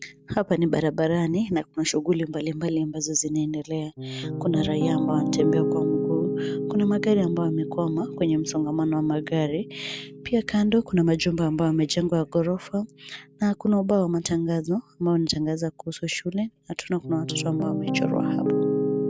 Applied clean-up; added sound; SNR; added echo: none; Piano; 6 dB; none.